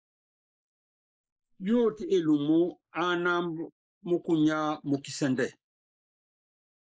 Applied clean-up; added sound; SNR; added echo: neural mask model Resemble Enhance denoiser.